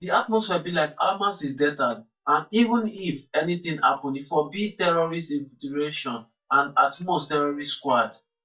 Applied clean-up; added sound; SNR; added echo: neural mask model DeepFilterNet 3.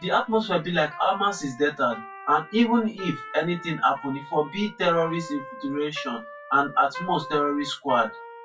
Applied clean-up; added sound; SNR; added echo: classical method WPE with log-MMSE.